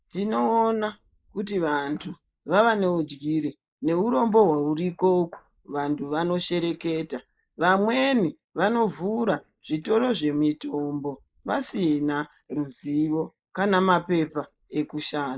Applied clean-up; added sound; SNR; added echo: neural mask model Resemble Enhance denoiser.